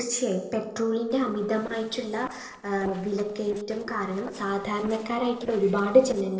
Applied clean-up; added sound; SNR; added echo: neural separator model SepFormer DNS4.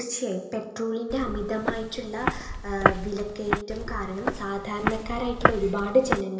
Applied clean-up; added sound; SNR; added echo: none; Walk, footsteps; 0 dB; reverberation time 1.4 s.